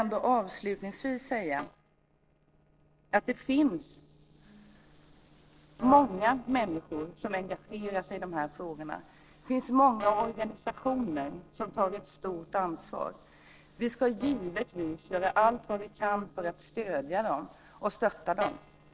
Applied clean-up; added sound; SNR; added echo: neural separator model SepFormer DNS4.